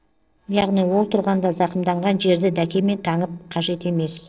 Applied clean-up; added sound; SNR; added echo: neural separator model SepFormer DNS4.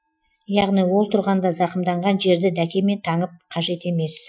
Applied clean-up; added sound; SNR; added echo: classical method Wiener filter.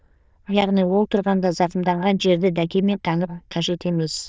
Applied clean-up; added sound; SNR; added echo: neural diffusion model UNIVERSE++.